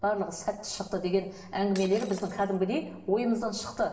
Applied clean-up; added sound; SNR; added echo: none; Shatter; 19 dB; reverberation time 0.8 s.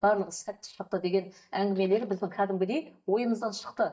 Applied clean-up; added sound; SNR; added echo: neural mask model DeepFilterNet 3.